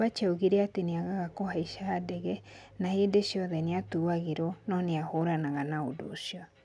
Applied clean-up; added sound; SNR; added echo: none; none; none; none.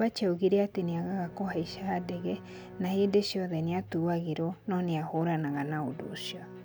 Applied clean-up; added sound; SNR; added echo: none; Bowed string instrument; 19 dB; none.